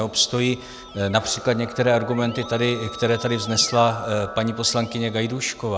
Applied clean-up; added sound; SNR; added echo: none; Keyboard (musical); 16 dB; none.